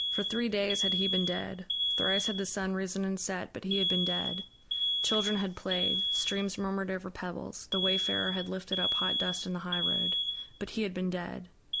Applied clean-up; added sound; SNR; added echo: none; Alarm; 0 dB; none.